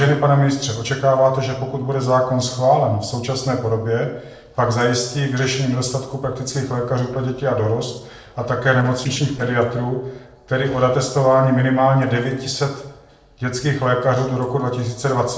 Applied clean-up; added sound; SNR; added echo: neural separator model SepFormer DNS4.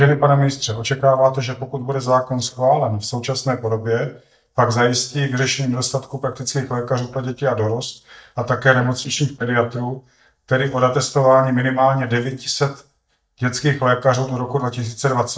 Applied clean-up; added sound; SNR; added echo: neural mask model DeepFilterNet 3.